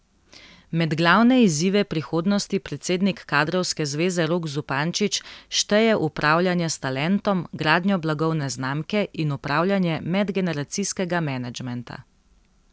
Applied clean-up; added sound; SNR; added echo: none; none; none; none.